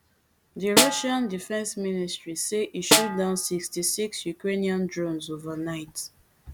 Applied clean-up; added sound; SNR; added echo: none; Snare drum; -2 dB; none.